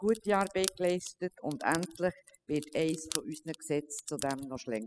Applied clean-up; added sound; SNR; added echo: classical method spectral subtraction.